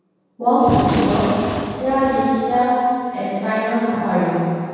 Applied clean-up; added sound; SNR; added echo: none; Gunshot, gunfire; 7 dB; reverberation time 2.2 s.